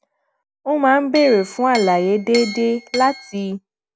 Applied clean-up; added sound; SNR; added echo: none; Chink, clink; 13 dB; none.